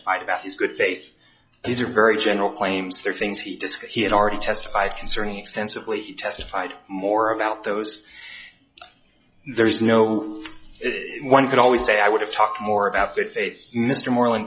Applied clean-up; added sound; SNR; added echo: classical method log-MMSE.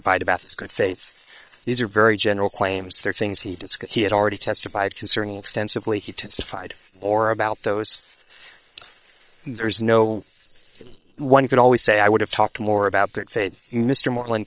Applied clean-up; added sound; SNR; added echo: neural separator model SepFormer WHAM!.